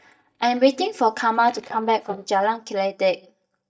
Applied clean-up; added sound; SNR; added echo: neural mask model DeepFilterNet 3.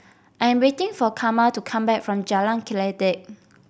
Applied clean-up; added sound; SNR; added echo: none; none; none; none.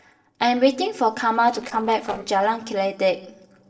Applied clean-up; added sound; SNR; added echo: neural separator model SepFormer DNS4.